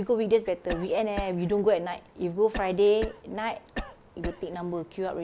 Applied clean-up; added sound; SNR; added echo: none; Cough; 12 dB; none.